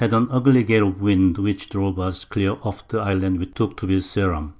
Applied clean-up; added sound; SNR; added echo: none; none; none; none.